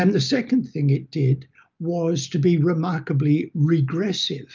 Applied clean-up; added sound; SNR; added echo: none; none; none; none.